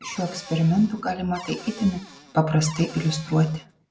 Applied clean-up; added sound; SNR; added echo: none; Cupboard open or close / Door; 18 dB; none.